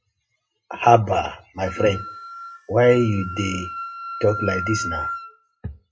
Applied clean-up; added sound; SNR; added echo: classical method WPE with log-MMSE.